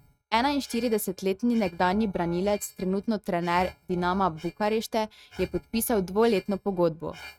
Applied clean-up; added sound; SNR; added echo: neural mask model RNNoise.